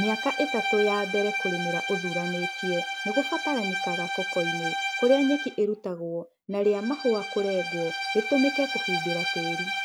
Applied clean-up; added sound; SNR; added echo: none; Bowed string instrument; 3 dB; none.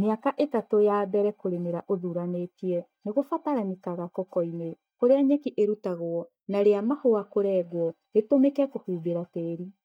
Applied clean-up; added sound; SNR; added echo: neural mask model DeepFilterNet 3.